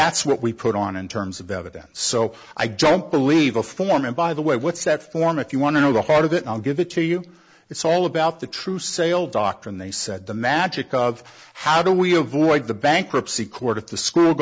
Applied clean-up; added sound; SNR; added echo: none; none; none; none.